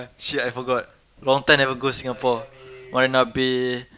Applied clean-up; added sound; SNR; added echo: none; none; none; none.